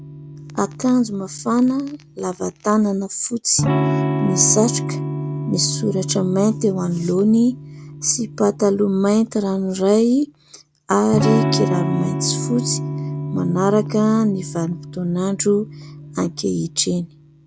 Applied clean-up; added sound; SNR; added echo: none; Electric guitar / Strum; 6 dB; none.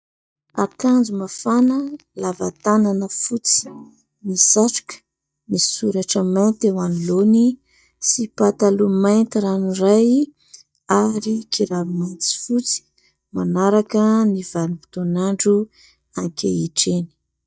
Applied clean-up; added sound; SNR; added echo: neural mask model DeepFilterNet 3.